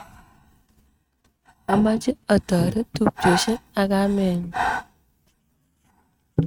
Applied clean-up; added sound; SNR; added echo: neural mask model RNNoise.